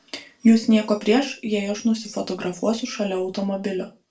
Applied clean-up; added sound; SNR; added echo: neural separator model SepFormer DNS4.